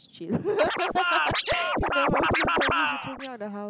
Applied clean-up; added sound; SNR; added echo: none; Scratching (performance technique); -5 dB; none.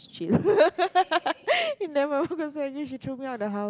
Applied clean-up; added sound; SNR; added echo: none; none; none; none.